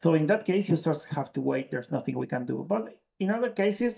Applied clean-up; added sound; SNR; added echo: neural mask model DeepFilterNet 3.